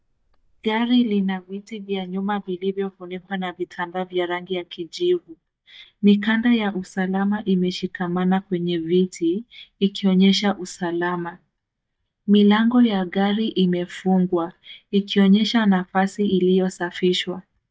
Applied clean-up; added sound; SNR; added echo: neural mask model DeepFilterNet 3.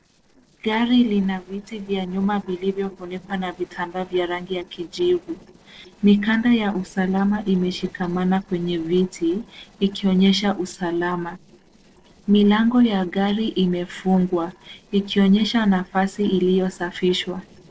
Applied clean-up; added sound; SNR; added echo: neural separator model SepFormer DNS4.